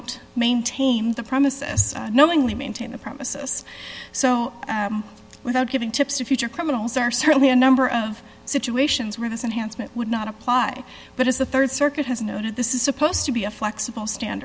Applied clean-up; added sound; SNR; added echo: none; none; none; none.